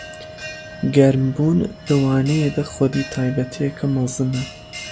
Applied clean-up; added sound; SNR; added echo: none; Bell; 16 dB; none.